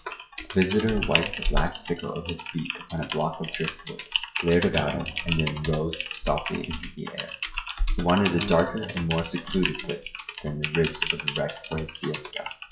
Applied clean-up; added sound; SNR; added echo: classical method WPE with log-MMSE.